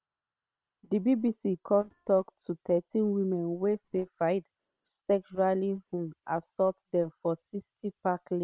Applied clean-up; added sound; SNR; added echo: neural separator model SepFormer WHAM!.